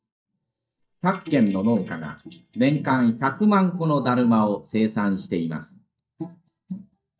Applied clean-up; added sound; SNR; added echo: neural mask model DeepFilterNet 3.